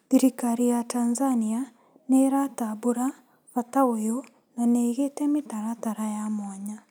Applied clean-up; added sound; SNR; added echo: none; none; none; none.